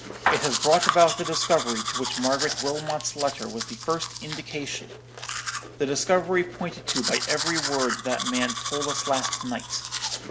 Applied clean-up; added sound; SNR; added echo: none; Domestic sounds, home sounds; 3 dB; none.